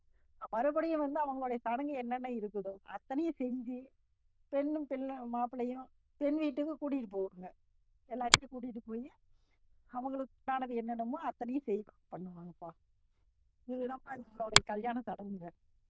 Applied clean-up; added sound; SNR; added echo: neural diffusion model UNIVERSE++.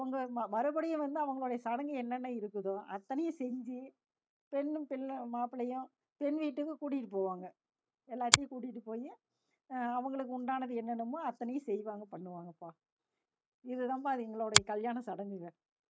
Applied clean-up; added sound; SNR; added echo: none; Finger snapping; -3 dB; none.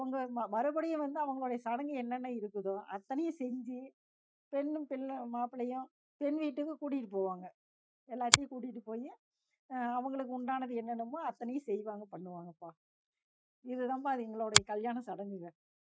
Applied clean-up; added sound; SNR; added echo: classical method Wiener filter.